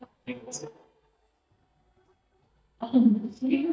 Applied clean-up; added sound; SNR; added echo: neural mask model DeepFilterNet 3.